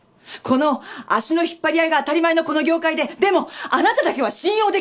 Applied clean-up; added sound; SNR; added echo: none; none; none; none.